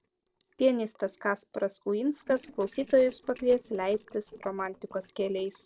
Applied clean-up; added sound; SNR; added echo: neural separator model SepFormer DNS4.